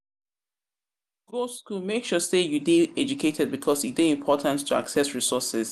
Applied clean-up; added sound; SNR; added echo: none; none; none; none.